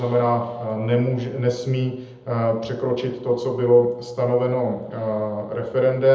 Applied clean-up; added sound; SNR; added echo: none; none; none; reverberation time 0.7 s.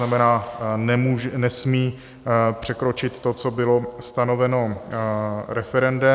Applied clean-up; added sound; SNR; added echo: none; none; none; none.